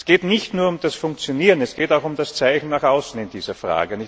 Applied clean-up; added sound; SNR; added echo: none; none; none; none.